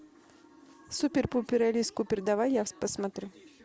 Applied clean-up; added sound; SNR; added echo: none; none; none; none.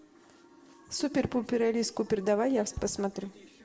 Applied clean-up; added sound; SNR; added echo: none; Bass drum; 15 dB; reverberation time 0.8 s.